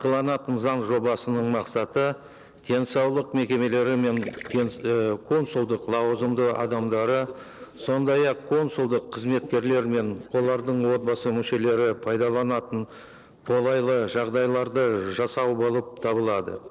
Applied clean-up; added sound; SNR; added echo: neural separator model SepFormer DNS4.